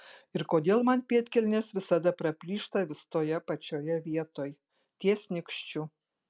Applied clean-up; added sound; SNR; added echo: none; none; none; none.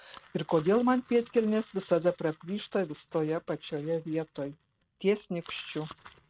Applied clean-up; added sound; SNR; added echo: neural mask model RNNoise.